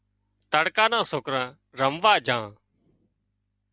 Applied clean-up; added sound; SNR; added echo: none; none; none; none.